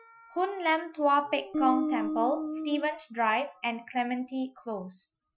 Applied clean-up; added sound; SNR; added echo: classical method Wiener filter.